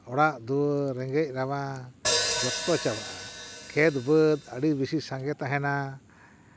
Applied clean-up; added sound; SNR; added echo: none; Hi-hat; 5 dB; none.